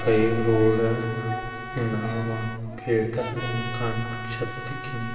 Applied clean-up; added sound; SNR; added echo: none; Trumpet; 11 dB; reverberation time 2.5 s.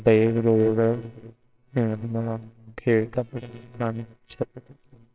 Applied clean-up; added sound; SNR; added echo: neural separator model SepFormer WHAMR!.